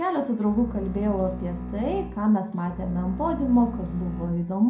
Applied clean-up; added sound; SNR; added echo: none; Bowed string instrument; 9 dB; reverberation time 0.4 s.